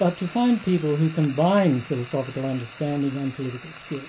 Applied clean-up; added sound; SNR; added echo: none; Frying (food); 15 dB; reverberation time 0.2 s.